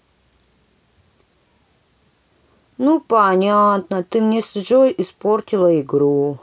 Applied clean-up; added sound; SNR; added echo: none; none; none; none.